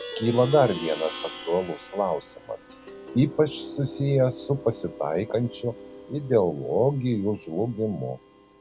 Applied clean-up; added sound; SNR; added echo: none; Plucked string instrument; 14 dB; none.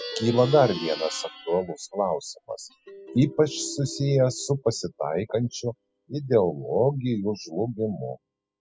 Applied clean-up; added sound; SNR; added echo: classical method spectral subtraction.